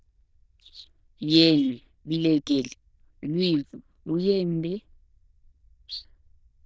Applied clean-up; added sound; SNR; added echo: neural diffusion model UNIVERSE++.